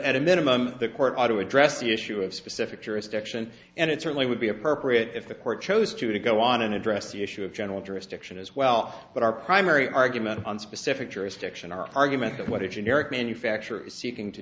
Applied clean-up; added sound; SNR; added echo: none; none; none; none.